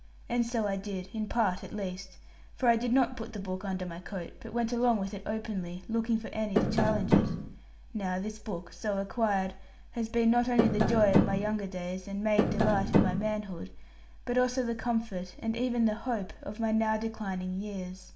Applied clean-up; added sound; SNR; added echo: none; Tap; -4 dB; reverberation time 0.6 s.